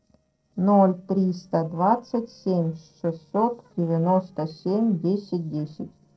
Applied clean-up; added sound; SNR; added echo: neural separator model SepFormer DNS4.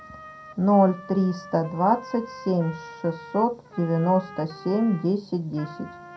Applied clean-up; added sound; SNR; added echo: none; Trumpet; 18 dB; reverberation time 0.2 s.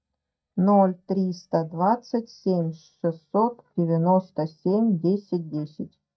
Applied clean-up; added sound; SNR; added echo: neural mask model DeepFilterNet 3.